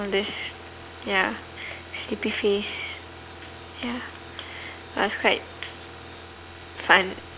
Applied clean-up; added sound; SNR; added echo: none; Car; 14 dB; none.